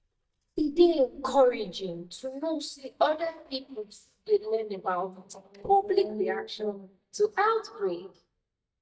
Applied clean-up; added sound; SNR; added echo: neural mask model DeepFilterNet 3.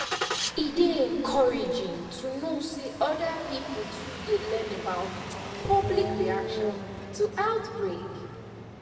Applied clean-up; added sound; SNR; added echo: none; Engine starting; 7 dB; reverberation time 2.2 s.